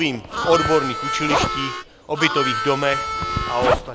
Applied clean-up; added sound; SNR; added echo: none; Zipper (clothing) + Harmonica; 1 dB; none.